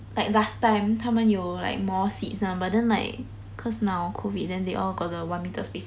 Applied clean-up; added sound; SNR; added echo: none; none; none; none.